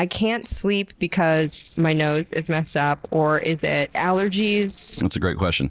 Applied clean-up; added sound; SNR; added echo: neural separator model SepFormer DNS4.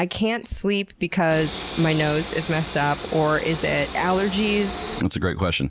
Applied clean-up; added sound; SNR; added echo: none; Train; 4 dB; none.